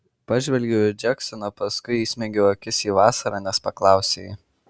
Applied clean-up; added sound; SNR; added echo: none; none; none; none.